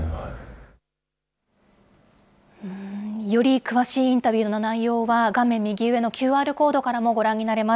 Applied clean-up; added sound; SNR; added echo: none; none; none; none.